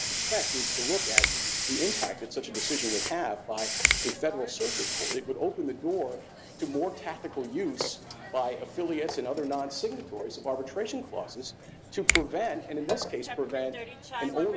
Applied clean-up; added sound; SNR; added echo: none; Finger snapping + Hiss; 0 dB; none.